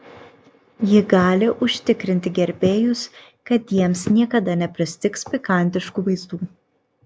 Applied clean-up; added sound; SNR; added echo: none; none; none; none.